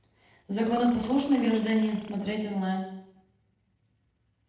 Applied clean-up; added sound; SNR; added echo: neural separator model SepFormer DNS4.